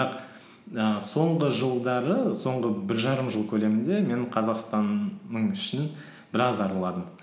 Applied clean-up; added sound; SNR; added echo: none; none; none; none.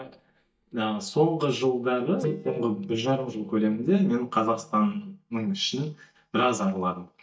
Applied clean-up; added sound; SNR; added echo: neural mask model DeepFilterNet 3.